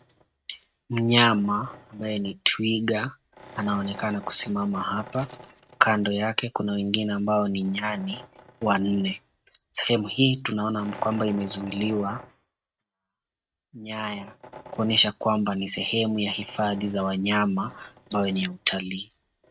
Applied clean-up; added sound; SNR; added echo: neural mask model RNNoise.